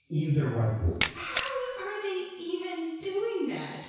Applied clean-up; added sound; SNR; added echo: none; Camera; -3 dB; reverberation time 1.1 s.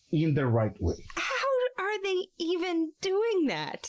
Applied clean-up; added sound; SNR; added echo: none; none; none; none.